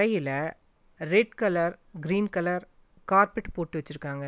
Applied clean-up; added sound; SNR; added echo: none; none; none; none.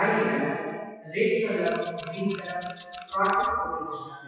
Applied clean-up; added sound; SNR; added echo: classical method WPE with log-MMSE.